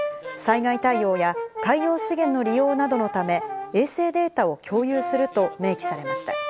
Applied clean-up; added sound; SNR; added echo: none; Brass instrument; 8 dB; none.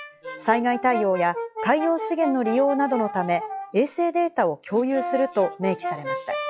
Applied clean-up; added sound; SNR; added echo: classical method log-MMSE.